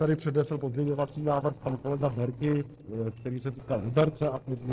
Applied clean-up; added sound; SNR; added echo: neural separator model SepFormer DNS4.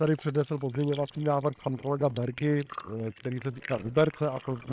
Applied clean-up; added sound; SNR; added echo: neural separator model SepFormer WHAM!.